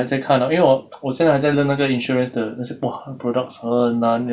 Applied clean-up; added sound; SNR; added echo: none; none; none; none.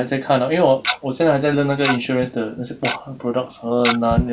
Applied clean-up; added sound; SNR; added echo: none; Tick-tock; 8 dB; none.